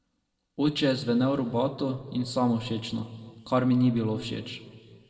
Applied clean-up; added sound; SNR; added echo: none; none; none; reverberation time 1.5 s.